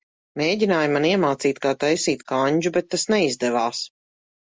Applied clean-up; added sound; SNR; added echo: none; none; none; none.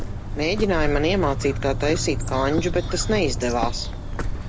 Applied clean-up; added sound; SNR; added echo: none; Bird; 2 dB; none.